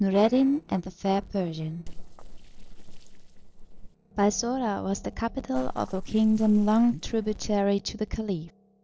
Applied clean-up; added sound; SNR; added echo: neural separator model SepFormer DNS4.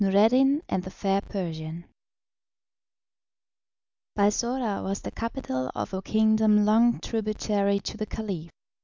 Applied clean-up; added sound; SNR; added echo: none; none; none; none.